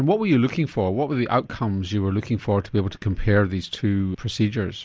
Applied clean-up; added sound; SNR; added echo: none; none; none; none.